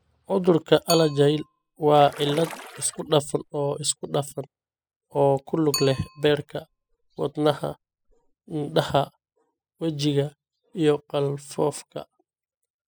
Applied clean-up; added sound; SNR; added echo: classical method spectral subtraction.